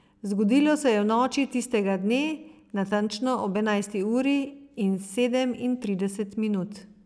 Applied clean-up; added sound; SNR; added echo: none; none; none; none.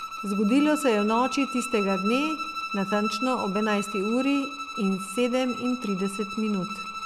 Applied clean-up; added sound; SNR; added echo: none; Bowed string instrument; 8 dB; none.